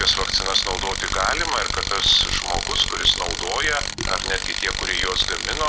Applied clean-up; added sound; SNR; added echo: none; Tools; 3 dB; none.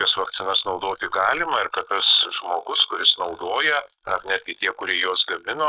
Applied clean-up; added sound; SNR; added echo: neural mask model Resemble Enhance denoiser.